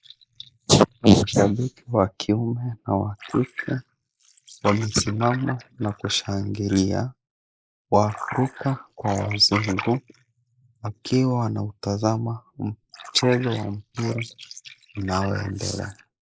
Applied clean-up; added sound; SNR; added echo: neural mask model Resemble Enhance denoiser.